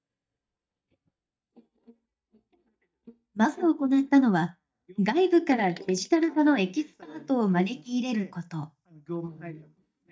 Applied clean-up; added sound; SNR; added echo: neural mask model DeepFilterNet 3.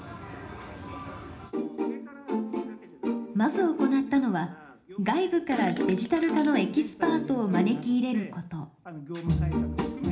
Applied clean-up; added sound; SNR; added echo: none; Fart; 15 dB; reverberation time 0.4 s.